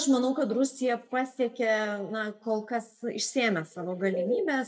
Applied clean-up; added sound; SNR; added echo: neural mask model DeepFilterNet 3.